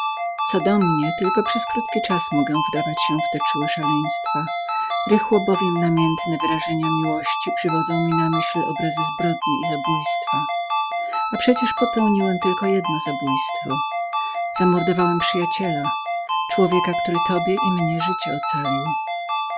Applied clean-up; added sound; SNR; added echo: classical method Wiener filter.